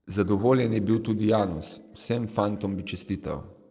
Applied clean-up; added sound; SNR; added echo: neural separator model SepFormer DNS4.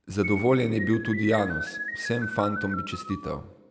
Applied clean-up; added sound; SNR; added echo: none; Keyboard (musical); 8 dB; none.